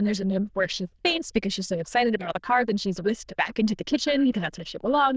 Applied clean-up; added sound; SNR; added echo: neural diffusion model UNIVERSE++.